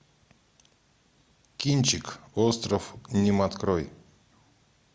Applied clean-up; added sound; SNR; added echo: none; none; none; none.